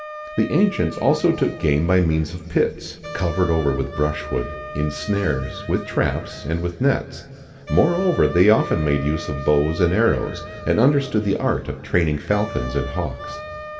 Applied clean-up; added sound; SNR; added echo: none; Wind instrument, woodwind instrument; 14 dB; reverberation time 2.2 s.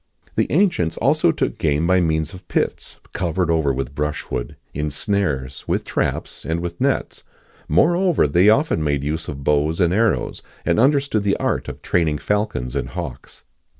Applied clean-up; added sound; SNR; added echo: none; none; none; none.